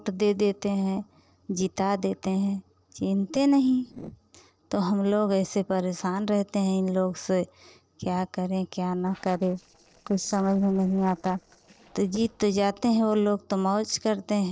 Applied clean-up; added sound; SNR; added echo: neural separator model SepFormer DNS4.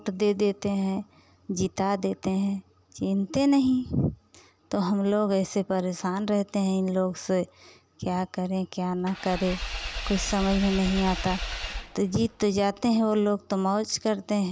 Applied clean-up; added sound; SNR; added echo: none; Engine / Vehicle; 8 dB; none.